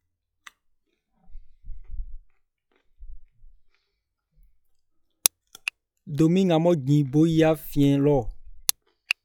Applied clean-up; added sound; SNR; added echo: classical method log-MMSE.